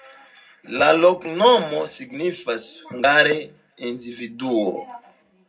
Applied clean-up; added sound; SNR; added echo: none; none; none; reverberation time 0.3 s.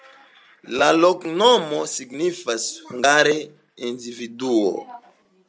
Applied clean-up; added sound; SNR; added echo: none; none; none; none.